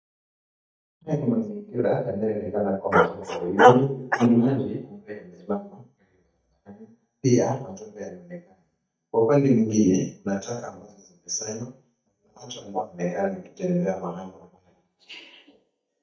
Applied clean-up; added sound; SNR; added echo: neural mask model DeepFilterNet 3.